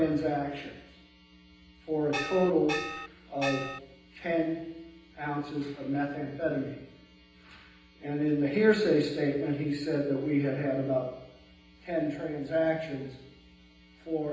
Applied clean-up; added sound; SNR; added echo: none; Gong; 4 dB; reverberation time 0.9 s.